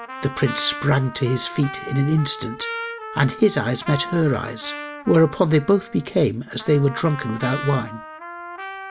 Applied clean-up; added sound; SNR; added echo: none; Trumpet; 12 dB; none.